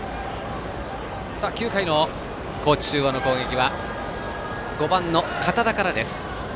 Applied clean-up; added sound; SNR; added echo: none; none; none; none.